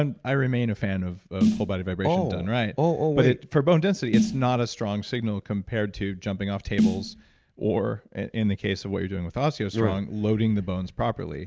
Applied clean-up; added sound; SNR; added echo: none; Snare drum; 4 dB; none.